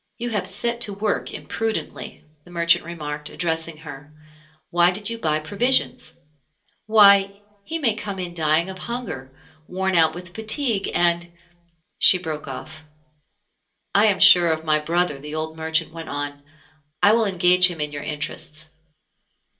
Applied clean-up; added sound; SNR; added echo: none; none; none; reverberation time 0.2 s.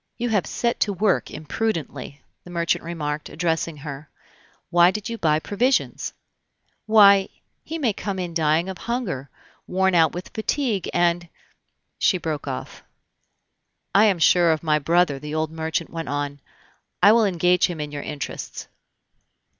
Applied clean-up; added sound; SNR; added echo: none; none; none; none.